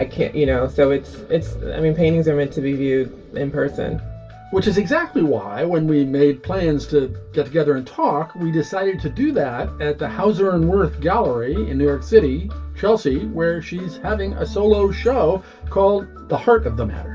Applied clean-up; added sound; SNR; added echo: none; none; none; reverberation time 0.2 s.